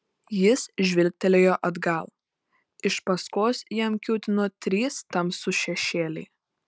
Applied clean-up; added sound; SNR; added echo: none; none; none; none.